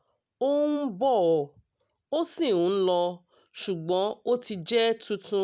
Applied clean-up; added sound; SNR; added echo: none; none; none; none.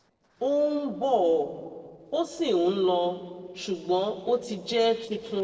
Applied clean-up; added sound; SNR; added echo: neural separator model SepFormer DNS4.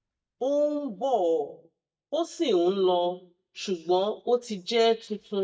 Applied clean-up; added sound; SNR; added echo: neural mask model DeepFilterNet 3.